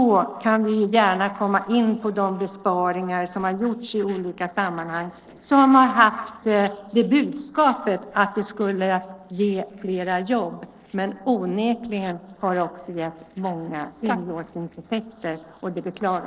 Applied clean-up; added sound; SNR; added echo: neural separator model SepFormer DNS4.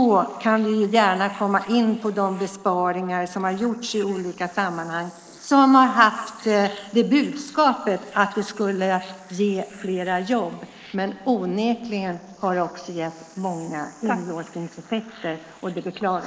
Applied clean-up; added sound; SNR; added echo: neural mask model Resemble Enhance denoiser.